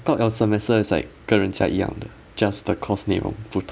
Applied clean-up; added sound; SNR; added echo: none; none; none; none.